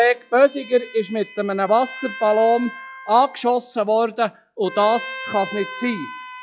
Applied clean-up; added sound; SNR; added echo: classical method log-MMSE.